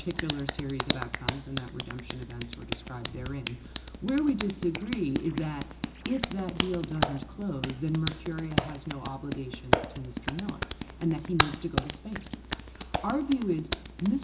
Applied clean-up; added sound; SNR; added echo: none; Hands; 1 dB; reverberation time 0.2 s.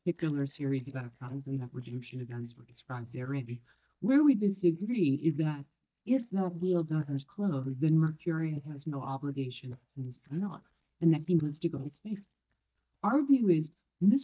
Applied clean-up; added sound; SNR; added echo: neural mask model DeepFilterNet 3.